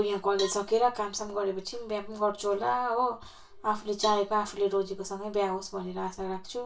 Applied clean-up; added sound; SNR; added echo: none; Cowbell; 15 dB; reverberation time 0.2 s.